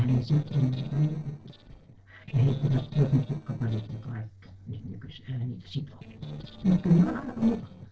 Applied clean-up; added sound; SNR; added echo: neural separator model SepFormer DNS4.